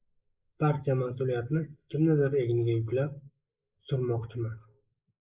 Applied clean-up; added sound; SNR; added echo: neural mask model Resemble Enhance denoiser.